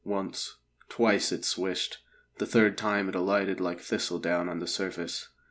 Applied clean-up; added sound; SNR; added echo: none; none; none; none.